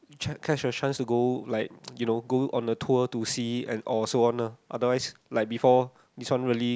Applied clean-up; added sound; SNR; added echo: none; none; none; none.